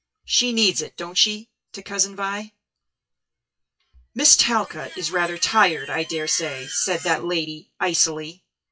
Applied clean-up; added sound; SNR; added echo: classical method WPE with log-MMSE.